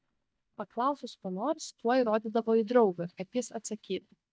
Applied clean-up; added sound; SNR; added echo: neural mask model DeepFilterNet 3.